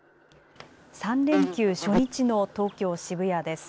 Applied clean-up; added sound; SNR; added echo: none; Insect; 8 dB; none.